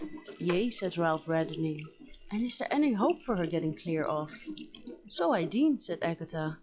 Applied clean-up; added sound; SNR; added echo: classical method log-MMSE.